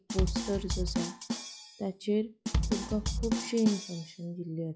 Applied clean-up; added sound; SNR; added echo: classical method log-MMSE.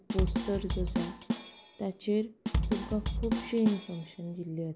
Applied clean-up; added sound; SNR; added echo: none; Drum kit; -1 dB; none.